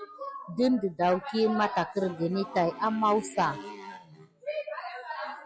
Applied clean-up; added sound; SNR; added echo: classical method log-MMSE.